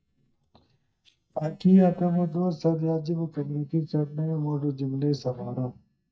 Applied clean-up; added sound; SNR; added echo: neural mask model DeepFilterNet 3.